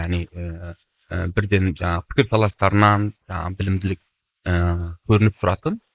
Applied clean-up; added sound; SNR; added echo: neural mask model Resemble Enhance denoiser.